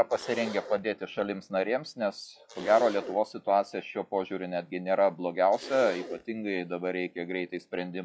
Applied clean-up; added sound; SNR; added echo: classical method log-MMSE.